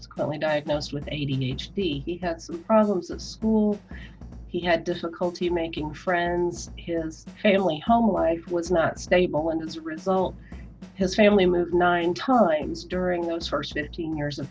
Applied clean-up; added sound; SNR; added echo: none; Drum / Drum kit; 17 dB; none.